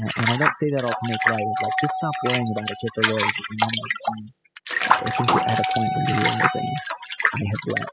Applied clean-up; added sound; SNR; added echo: classical method spectral subtraction.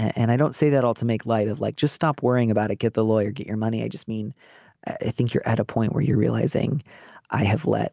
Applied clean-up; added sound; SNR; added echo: none; none; none; none.